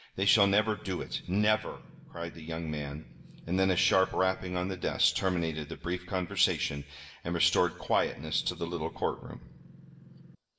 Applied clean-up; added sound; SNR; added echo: none; Engine; 19 dB; reverberation time 0.7 s.